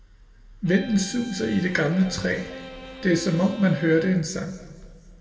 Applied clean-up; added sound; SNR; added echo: none; Bowed string instrument; 16 dB; reverberation time 1.5 s.